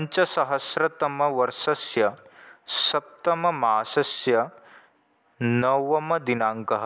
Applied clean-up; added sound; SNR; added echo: none; none; none; none.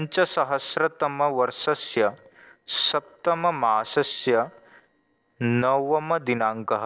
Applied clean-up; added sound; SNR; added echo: neural separator model SepFormer DNS4.